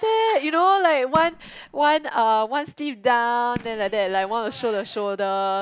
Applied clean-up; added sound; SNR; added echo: none; Fireworks; 18 dB; none.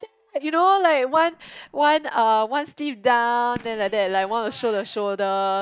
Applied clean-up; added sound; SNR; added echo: neural mask model DeepFilterNet 3.